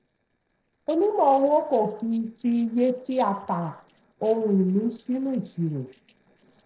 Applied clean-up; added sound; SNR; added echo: neural separator model SepFormer DNS4.